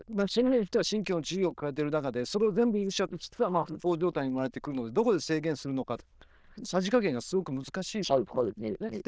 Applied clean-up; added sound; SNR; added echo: neural diffusion model UNIVERSE++.